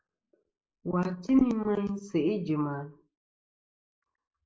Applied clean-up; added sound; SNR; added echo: neural mask model Resemble Enhance denoiser.